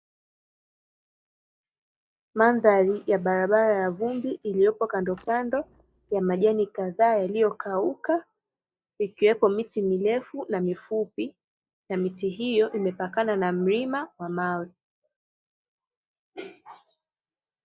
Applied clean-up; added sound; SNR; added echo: neural mask model DeepFilterNet 3.